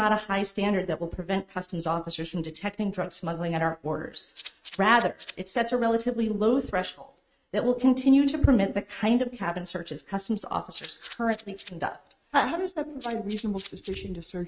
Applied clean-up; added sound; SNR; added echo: neural mask model RNNoise.